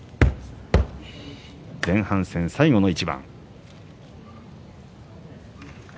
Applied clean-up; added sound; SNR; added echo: none; none; none; none.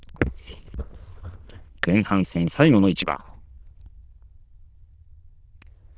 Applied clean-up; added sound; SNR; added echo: neural diffusion model UNIVERSE++.